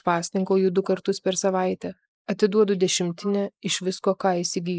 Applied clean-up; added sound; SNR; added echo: neural mask model Resemble Enhance denoiser.